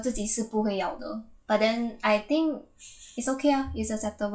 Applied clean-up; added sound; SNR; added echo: classical method log-MMSE.